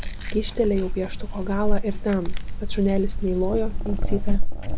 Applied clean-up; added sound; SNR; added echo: none; Chewing, mastication; -4 dB; none.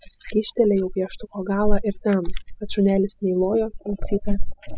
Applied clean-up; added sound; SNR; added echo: classical method spectral subtraction.